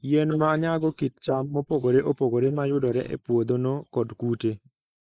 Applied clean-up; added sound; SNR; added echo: neural mask model Resemble Enhance denoiser.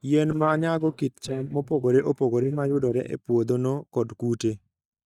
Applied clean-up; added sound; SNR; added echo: neural mask model DeepFilterNet 3.